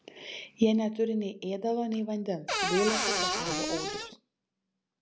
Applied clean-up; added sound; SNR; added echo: none; Cupboard open or close / Door; -1 dB; none.